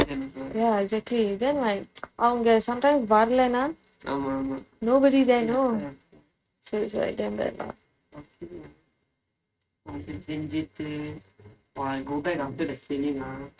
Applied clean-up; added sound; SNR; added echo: neural mask model RNNoise.